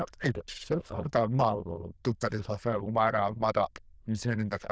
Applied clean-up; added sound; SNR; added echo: neural diffusion model UNIVERSE++.